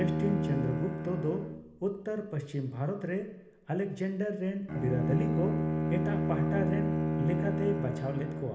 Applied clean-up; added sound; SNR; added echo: none; Bowed string instrument; -1 dB; reverberation time 0.7 s.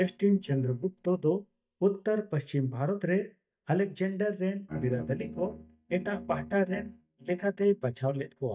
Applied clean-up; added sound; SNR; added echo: neural mask model DeepFilterNet 3.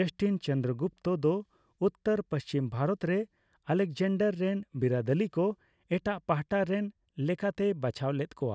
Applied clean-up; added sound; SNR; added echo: none; none; none; none.